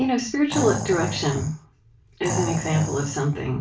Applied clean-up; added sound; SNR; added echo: none; Animal; 6 dB; reverberation time 0.3 s.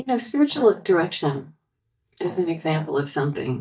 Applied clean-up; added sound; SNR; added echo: neural mask model DeepFilterNet 3.